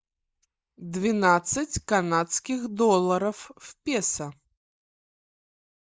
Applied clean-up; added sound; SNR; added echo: neural mask model Resemble Enhance denoiser.